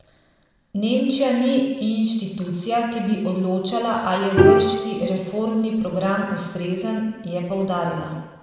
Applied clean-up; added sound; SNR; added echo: none; Bowed string instrument; -1 dB; reverberation time 1.2 s.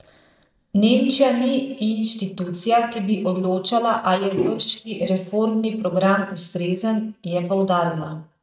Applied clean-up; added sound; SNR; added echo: neural mask model DeepFilterNet 3.